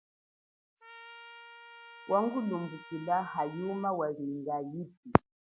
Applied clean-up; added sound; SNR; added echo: none; Trumpet; 18 dB; none.